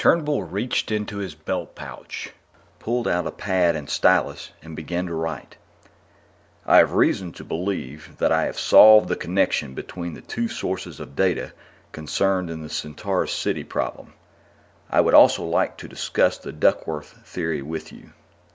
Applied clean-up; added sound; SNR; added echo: none; none; none; none.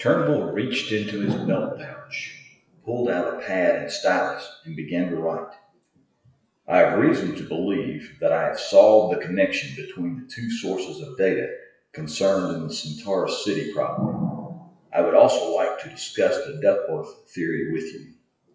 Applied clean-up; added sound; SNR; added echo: classical method WPE with log-MMSE.